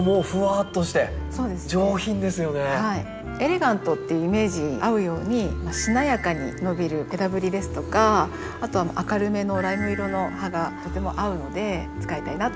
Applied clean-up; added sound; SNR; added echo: none; none; none; none.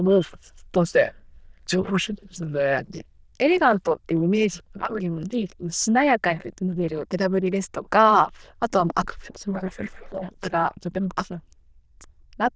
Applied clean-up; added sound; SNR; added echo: neural diffusion model UNIVERSE++.